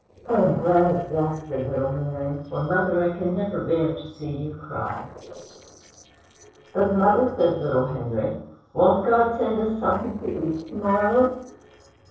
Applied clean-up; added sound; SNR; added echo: neural separator model SepFormer DNS4.